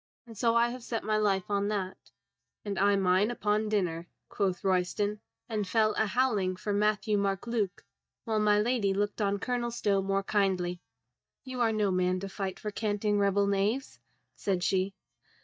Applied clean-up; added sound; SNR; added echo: neural mask model DeepFilterNet 3.